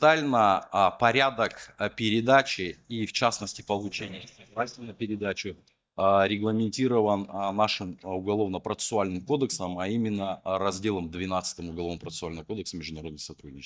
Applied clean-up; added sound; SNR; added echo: neural mask model DeepFilterNet 3.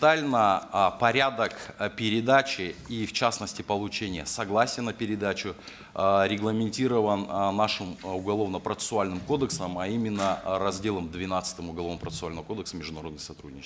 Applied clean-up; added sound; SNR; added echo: none; none; none; none.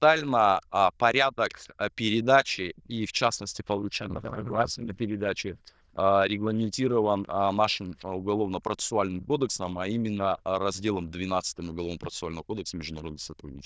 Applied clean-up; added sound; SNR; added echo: neural diffusion model UNIVERSE++.